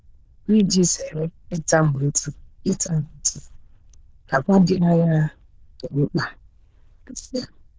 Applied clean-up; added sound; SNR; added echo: neural diffusion model UNIVERSE++.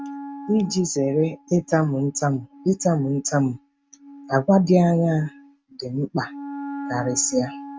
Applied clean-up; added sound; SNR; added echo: neural mask model RNNoise.